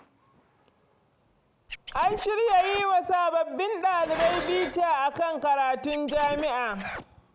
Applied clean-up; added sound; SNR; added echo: none; Dishes, pots, and pans + Scratching (performance technique); 11 dB; none.